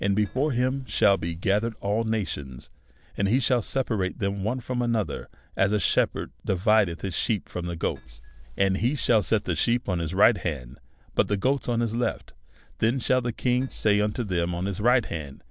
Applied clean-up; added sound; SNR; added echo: neural separator model SepFormer DNS4.